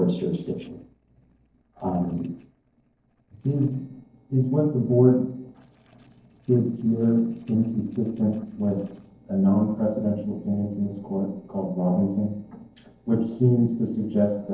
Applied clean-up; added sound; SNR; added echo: neural separator model SepFormer DNS4.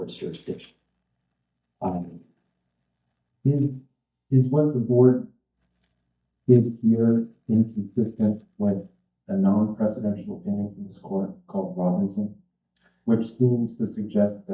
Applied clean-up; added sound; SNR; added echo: neural mask model DeepFilterNet 3.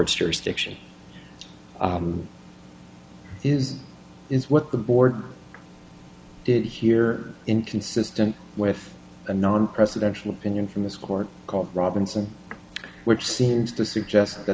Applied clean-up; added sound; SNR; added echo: none; none; none; none.